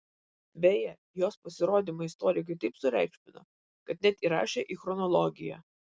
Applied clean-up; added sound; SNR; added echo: none; none; none; none.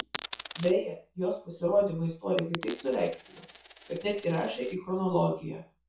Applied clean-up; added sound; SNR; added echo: none; Coin (dropping); 10 dB; reverberation time 0.3 s.